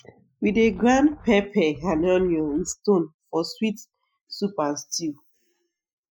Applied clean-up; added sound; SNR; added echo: classical method Wiener filter.